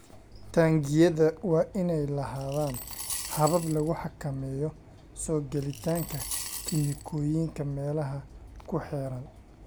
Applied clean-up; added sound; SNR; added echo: none; Coin (dropping) / Glass; 11 dB; none.